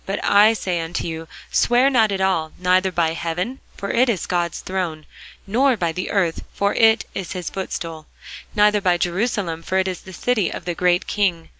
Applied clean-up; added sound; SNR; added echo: none; none; none; none.